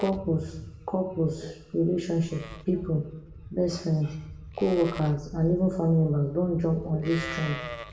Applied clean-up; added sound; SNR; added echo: none; Livestock, farm animals, working animals; 15 dB; reverberation time 0.8 s.